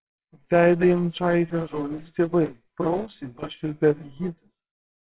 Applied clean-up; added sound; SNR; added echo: neural separator model SepFormer WHAMR!.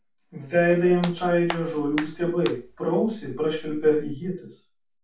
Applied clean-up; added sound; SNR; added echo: none; Hands; 14 dB; reverberation time 0.3 s.